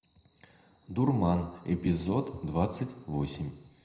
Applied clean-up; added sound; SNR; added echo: none; none; none; reverberation time 0.8 s.